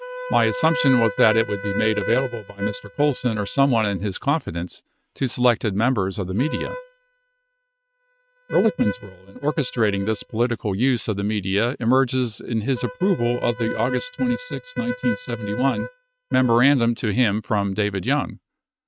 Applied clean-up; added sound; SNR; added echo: neural mask model RNNoise.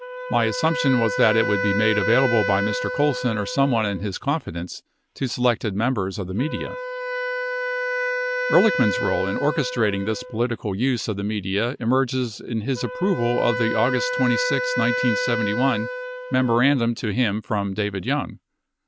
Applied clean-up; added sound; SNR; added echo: none; Wind instrument, woodwind instrument; 5 dB; none.